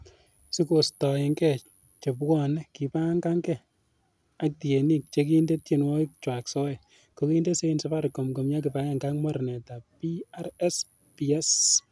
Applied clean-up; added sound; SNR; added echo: none; none; none; none.